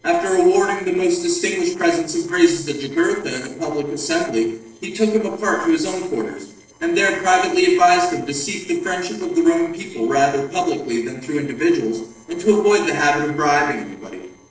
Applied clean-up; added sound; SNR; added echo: neural separator model SepFormer DNS4.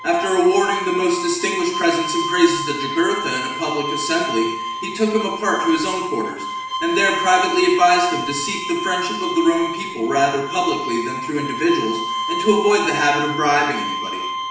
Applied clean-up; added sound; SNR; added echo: none; Bowed string instrument; 6 dB; reverberation time 0.6 s.